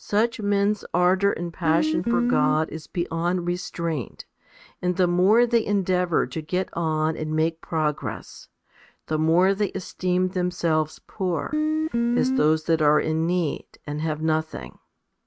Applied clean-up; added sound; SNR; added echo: neural mask model RNNoise.